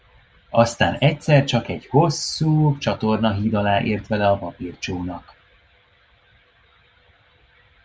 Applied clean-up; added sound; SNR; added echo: none; none; none; none.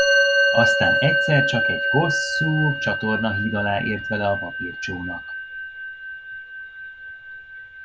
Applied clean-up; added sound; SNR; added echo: none; Musical instrument; -3 dB; none.